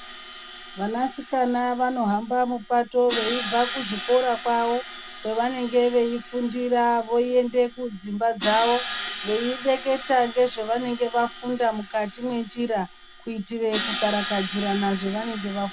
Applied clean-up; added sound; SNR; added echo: none; Crash cymbal; 11 dB; none.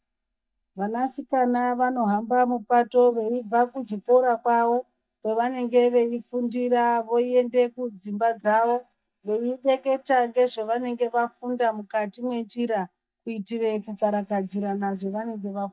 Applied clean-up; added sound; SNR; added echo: neural mask model DeepFilterNet 3.